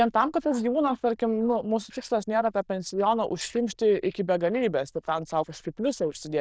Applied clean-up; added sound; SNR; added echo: neural diffusion model UNIVERSE++.